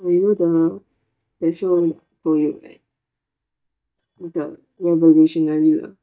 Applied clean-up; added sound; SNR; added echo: neural mask model DeepFilterNet 3.